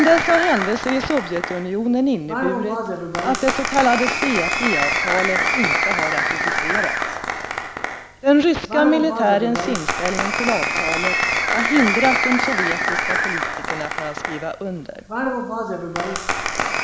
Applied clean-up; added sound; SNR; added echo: none; Applause; 0 dB; none.